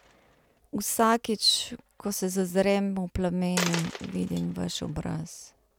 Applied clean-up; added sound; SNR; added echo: none; Coin (dropping); 13 dB; none.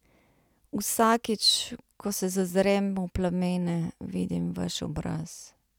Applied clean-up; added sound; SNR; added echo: none; none; none; none.